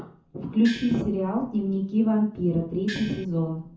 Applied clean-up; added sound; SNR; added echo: none; Gong; 12 dB; reverberation time 0.6 s.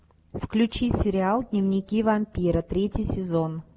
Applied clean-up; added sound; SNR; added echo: none; none; none; none.